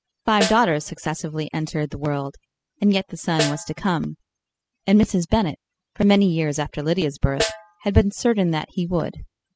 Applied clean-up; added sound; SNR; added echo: classical method spectral subtraction.